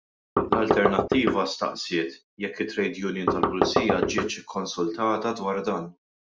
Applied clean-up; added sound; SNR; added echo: none; Knock; -4 dB; none.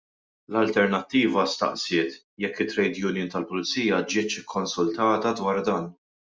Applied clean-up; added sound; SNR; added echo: none; none; none; none.